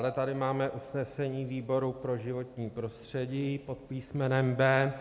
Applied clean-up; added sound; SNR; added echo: none; none; none; none.